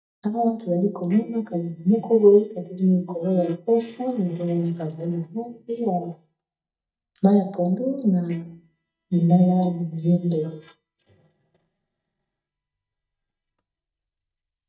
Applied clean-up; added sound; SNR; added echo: neural mask model DeepFilterNet 3.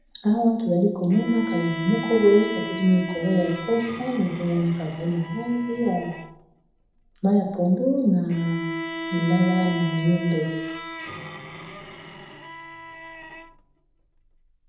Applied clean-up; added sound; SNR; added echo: none; Bowed string instrument; 11 dB; reverberation time 0.8 s.